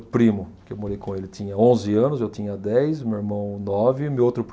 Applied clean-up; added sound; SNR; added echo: none; none; none; none.